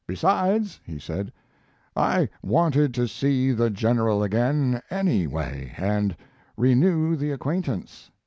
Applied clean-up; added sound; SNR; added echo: none; none; none; none.